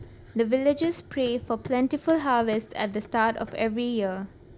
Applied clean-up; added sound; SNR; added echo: none; Run; 20 dB; none.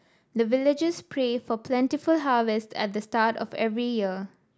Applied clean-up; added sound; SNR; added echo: none; none; none; none.